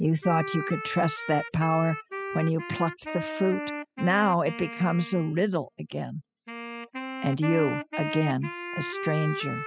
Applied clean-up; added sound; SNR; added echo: classical method spectral subtraction.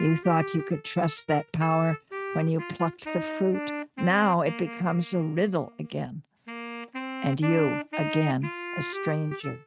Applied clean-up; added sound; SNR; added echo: neural mask model RNNoise.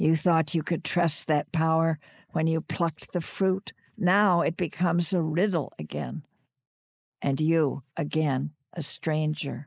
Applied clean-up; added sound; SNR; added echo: neural mask model Resemble Enhance denoiser.